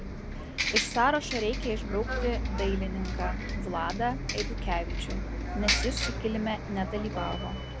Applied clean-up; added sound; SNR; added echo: none; Bus; 0 dB; none.